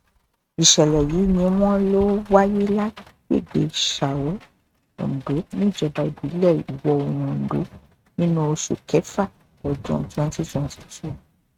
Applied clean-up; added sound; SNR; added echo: neural mask model RNNoise.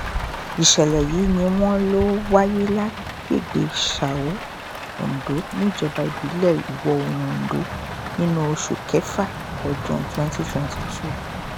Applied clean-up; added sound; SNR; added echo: none; Rain; 8 dB; none.